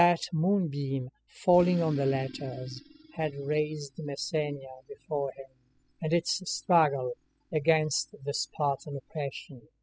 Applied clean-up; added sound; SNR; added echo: classical method spectral subtraction.